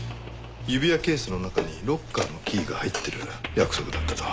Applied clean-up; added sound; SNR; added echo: none; Bird vocalization, bird call, bird song; 16 dB; none.